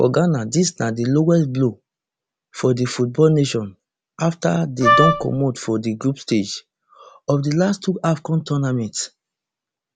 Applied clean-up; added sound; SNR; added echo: none; Wind instrument, woodwind instrument; -3 dB; none.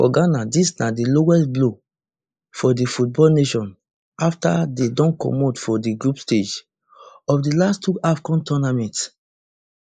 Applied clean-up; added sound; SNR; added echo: neural mask model Resemble Enhance denoiser.